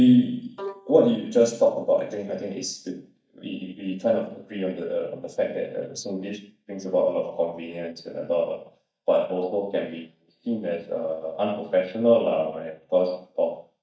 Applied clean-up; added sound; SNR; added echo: neural mask model DeepFilterNet 3.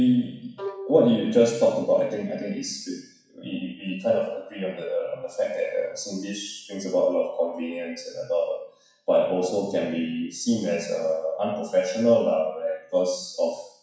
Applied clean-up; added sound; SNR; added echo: classical method WPE with log-MMSE.